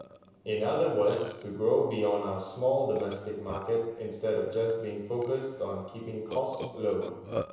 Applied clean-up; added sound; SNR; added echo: none; Burping, eructation; 14 dB; reverberation time 0.8 s.